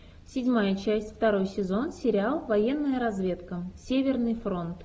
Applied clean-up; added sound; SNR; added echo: none; none; none; none.